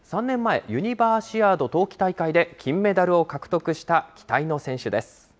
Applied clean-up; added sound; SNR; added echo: none; none; none; none.